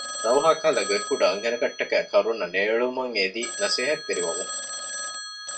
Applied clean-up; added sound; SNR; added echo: none; Telephone; 9 dB; reverberation time 0.2 s.